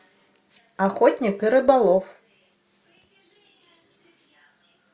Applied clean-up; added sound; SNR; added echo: none; none; none; none.